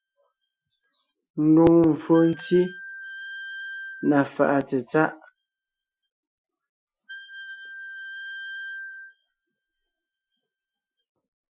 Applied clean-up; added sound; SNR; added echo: classical method Wiener filter.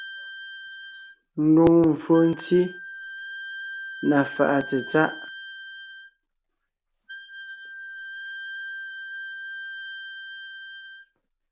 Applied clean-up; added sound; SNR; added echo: none; Wind instrument, woodwind instrument; 12 dB; none.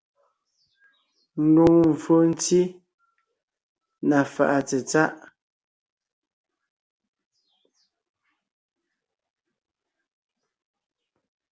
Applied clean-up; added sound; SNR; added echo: none; none; none; none.